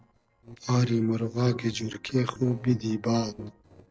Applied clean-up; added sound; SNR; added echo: neural separator model SepFormer DNS4.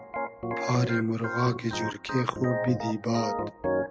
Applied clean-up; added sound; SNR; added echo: none; Organ; 3 dB; none.